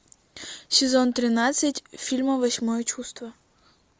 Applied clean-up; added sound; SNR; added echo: none; none; none; none.